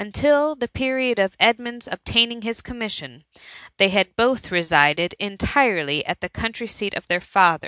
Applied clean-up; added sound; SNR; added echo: none; none; none; none.